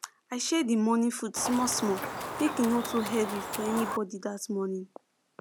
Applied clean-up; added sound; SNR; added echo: none; Chicken, rooster; 5 dB; none.